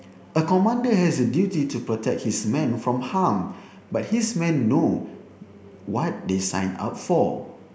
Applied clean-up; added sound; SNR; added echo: none; none; none; none.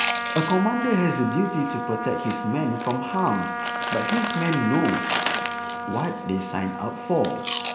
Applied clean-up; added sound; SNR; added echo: none; Trumpet + Chewing, mastication; 2 dB; none.